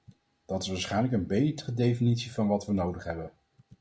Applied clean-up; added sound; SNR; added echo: none; none; none; none.